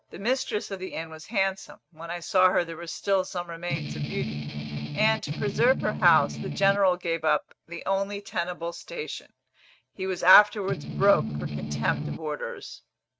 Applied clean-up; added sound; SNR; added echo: neural mask model RNNoise.